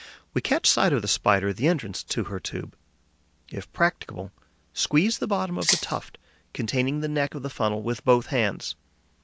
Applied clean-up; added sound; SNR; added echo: none; Rattle (instrument); 1 dB; none.